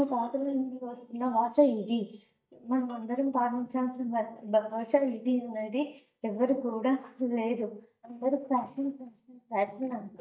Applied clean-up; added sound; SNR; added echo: neural mask model DeepFilterNet 3.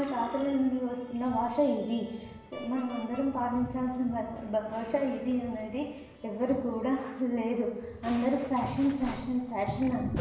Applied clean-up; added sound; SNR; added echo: none; Musical instrument; 19 dB; reverberation time 0.9 s.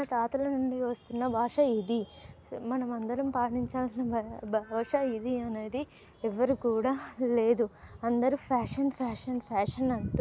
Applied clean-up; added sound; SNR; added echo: none; none; none; none.